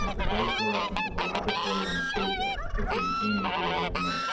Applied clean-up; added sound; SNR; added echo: none; Fowl; -4 dB; reverberation time 2.2 s.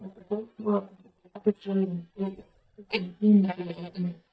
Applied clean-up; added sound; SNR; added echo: neural mask model DeepFilterNet 3.